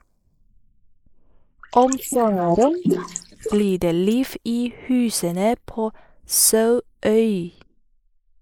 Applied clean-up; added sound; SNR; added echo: neural mask model Resemble Enhance denoiser.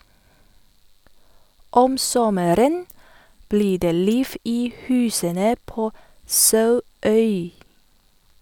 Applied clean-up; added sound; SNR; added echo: none; none; none; none.